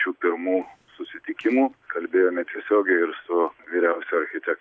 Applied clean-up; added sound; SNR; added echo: none; none; none; none.